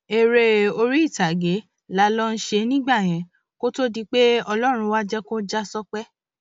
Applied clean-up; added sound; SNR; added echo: none; none; none; none.